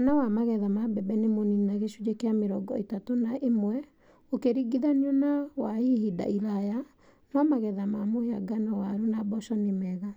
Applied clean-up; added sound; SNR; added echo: none; none; none; none.